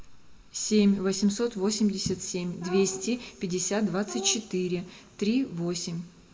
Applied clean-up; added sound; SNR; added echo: none; none; none; reverberation time 1.0 s.